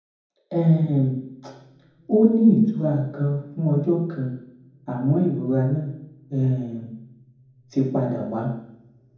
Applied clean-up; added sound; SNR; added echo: none; none; none; reverberation time 1.2 s.